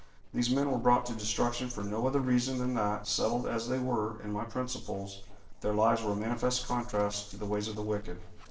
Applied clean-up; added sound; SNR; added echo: neural separator model SepFormer DNS4.